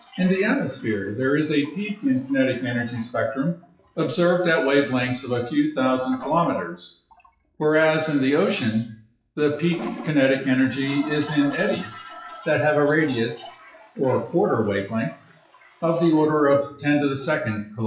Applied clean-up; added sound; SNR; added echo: classical method WPE with log-MMSE.